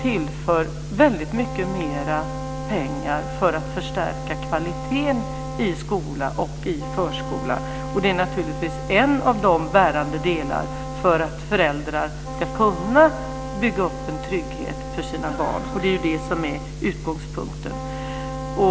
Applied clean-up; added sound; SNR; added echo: none; Wind instrument, woodwind instrument; 11 dB; none.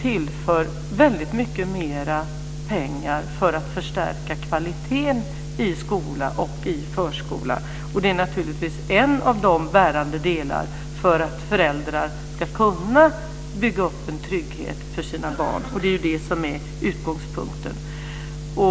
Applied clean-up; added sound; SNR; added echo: none; none; none; none.